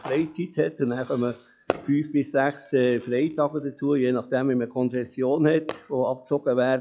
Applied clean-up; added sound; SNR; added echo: classical method log-MMSE.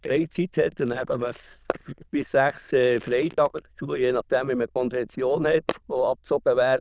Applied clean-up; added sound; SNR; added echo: neural diffusion model UNIVERSE++.